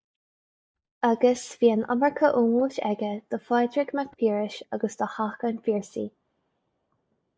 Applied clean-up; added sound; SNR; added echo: neural mask model DeepFilterNet 3.